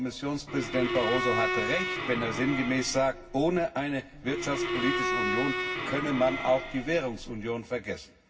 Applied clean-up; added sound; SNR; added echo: none; Bowed string instrument; 3 dB; reverberation time 0.4 s.